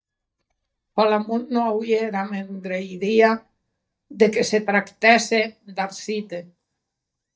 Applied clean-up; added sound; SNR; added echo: neural mask model DeepFilterNet 3.